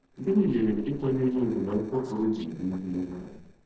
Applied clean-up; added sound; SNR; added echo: neural separator model SepFormer DNS4.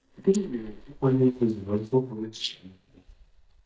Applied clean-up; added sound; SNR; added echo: neural mask model DeepFilterNet 3.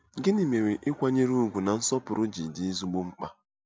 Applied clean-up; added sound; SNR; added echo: none; none; none; none.